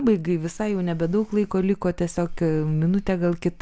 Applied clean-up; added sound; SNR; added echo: none; none; none; none.